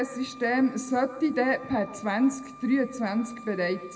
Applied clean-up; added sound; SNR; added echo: none; Wind instrument, woodwind instrument; 19 dB; reverberation time 0.9 s.